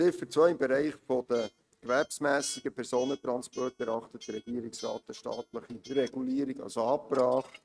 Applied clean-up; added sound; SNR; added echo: neural mask model RNNoise.